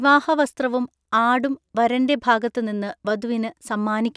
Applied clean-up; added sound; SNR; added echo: none; none; none; none.